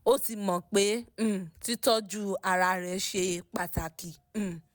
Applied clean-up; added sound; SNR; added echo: none; none; none; none.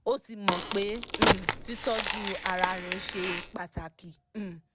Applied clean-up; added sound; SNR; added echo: none; Crack; -5 dB; none.